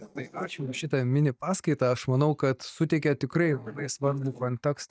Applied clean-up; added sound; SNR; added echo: neural mask model DeepFilterNet 3.